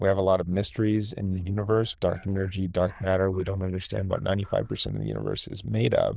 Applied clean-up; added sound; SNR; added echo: neural diffusion model UNIVERSE++.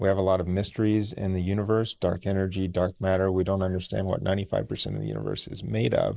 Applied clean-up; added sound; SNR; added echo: neural mask model Resemble Enhance denoiser.